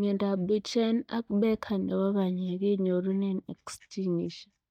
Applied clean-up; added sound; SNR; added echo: neural mask model DeepFilterNet 3.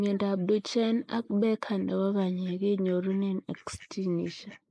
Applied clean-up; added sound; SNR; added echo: neural mask model Resemble Enhance denoiser.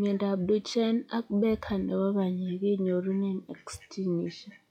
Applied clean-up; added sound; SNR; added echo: classical method log-MMSE.